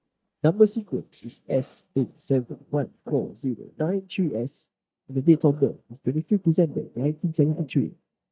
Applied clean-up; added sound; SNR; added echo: neural mask model DeepFilterNet 3.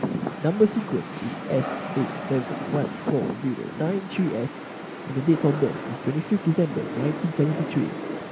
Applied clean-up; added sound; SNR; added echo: none; Rain; 6 dB; none.